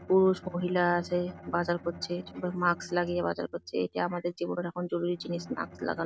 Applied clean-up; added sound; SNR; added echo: none; Bowed string instrument; 17 dB; none.